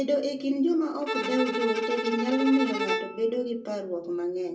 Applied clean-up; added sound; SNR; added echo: none; Bowed string instrument; 5 dB; reverberation time 0.2 s.